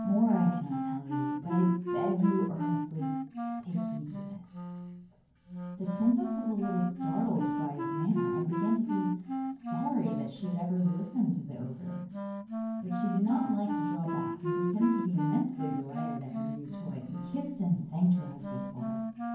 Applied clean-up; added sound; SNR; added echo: none; Wind instrument, woodwind instrument; 4 dB; reverberation time 0.9 s.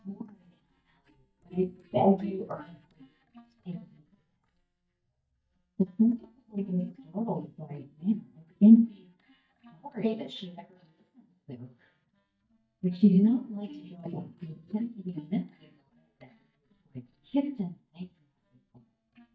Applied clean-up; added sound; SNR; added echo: neural mask model DeepFilterNet 3.